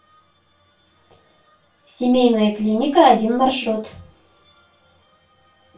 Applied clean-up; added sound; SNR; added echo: none; none; none; reverberation time 0.2 s.